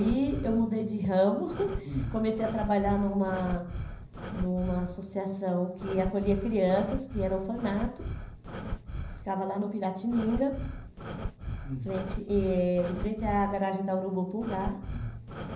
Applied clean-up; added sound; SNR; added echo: none; Breathing; 8 dB; reverberation time 0.5 s.